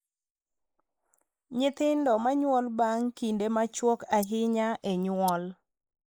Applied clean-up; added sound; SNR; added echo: neural mask model Resemble Enhance denoiser.